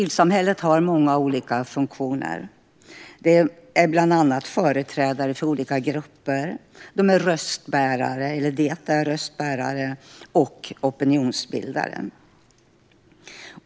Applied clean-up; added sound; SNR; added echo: none; none; none; none.